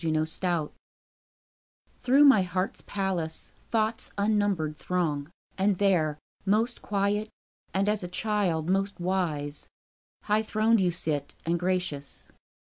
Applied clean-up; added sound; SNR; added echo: none; none; none; none.